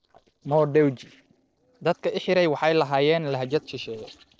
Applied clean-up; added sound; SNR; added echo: neural separator model SepFormer DNS4.